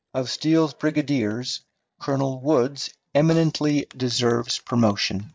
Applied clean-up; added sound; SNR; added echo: neural mask model DeepFilterNet 3.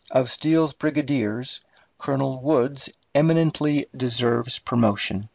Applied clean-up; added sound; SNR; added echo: none; none; none; none.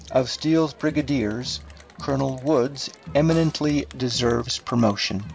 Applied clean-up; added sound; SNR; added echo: none; Snare drum + Crowd; 18 dB; none.